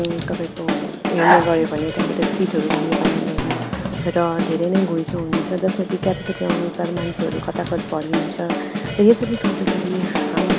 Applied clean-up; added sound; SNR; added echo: none; Drum kit; 2 dB; none.